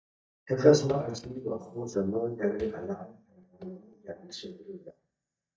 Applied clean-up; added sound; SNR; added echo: neural mask model DeepFilterNet 3.